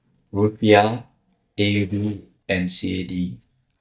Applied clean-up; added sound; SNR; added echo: neural mask model DeepFilterNet 3.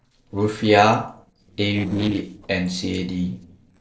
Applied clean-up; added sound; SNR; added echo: neural separator model SepFormer DNS4.